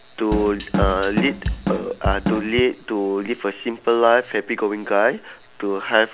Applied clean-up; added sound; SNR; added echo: none; Drum kit; 3 dB; none.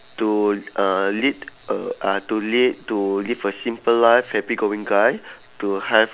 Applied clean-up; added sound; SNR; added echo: none; none; none; none.